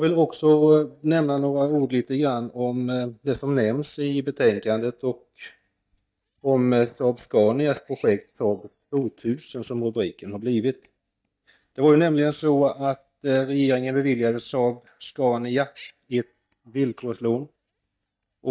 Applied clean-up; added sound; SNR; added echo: neural mask model DeepFilterNet 3.